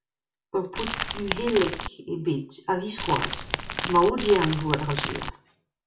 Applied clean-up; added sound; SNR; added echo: none; Crumpling, crinkling / Crackle; 3 dB; reverberation time 0.4 s.